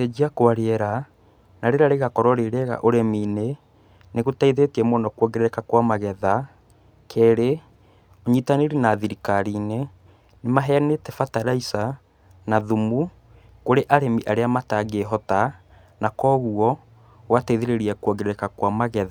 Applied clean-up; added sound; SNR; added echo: none; none; none; none.